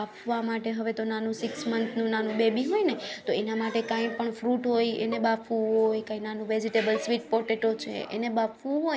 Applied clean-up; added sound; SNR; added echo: none; Bowed string instrument; 19 dB; none.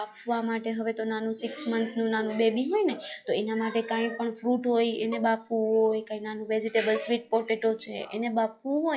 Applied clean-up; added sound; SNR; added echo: classical method log-MMSE.